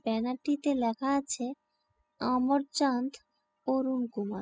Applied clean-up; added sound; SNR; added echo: classical method spectral subtraction.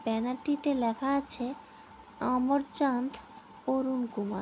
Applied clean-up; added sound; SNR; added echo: none; none; none; none.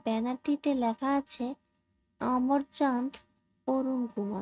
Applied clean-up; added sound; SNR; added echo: neural mask model RNNoise.